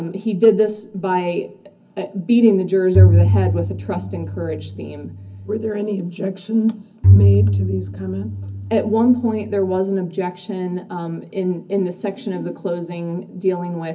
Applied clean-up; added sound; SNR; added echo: none; Bowed string instrument; -4 dB; reverberation time 0.4 s.